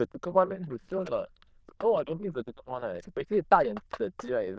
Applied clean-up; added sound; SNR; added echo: neural diffusion model UNIVERSE++.